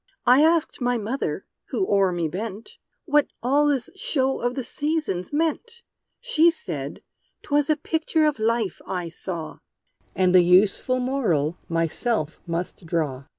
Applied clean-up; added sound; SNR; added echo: none; none; none; none.